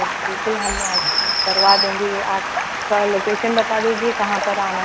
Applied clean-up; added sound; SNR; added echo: none; Bird vocalization, bird call, bird song + Stream; 0 dB; none.